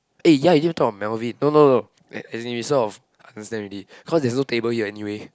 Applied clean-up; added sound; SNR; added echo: none; none; none; none.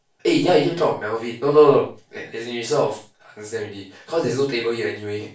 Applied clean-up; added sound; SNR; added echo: none; none; none; reverberation time 0.3 s.